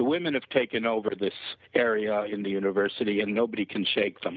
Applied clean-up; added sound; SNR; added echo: none; none; none; none.